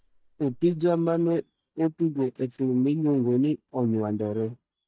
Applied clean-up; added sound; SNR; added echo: neural mask model DeepFilterNet 3.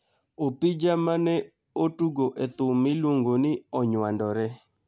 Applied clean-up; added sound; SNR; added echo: none; none; none; none.